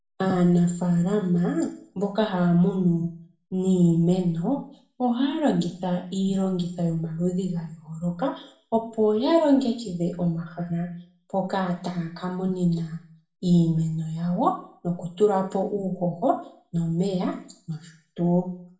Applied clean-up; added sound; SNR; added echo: none; none; none; reverberation time 0.5 s.